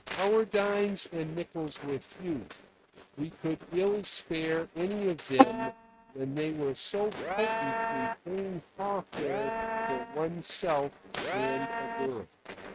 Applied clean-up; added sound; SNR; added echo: neural mask model RNNoise.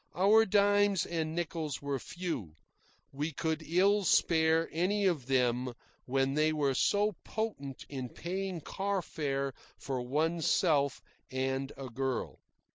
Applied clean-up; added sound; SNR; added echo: none; none; none; none.